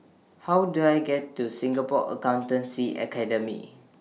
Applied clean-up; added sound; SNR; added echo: none; none; none; none.